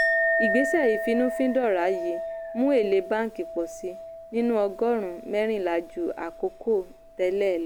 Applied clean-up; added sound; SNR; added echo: none; Chink, clink; 5 dB; none.